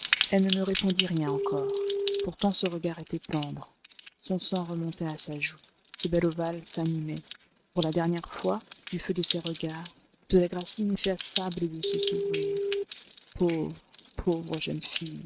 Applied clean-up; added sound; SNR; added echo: neural mask model RNNoise.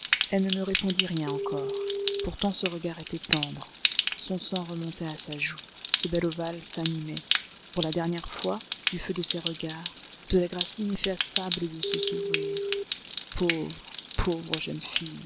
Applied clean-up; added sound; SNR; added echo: none; Stream + Telephone; 1 dB; none.